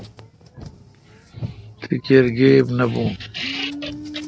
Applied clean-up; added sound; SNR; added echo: none; Car; 14 dB; none.